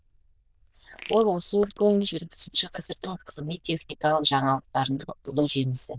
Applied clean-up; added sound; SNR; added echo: neural diffusion model UNIVERSE++.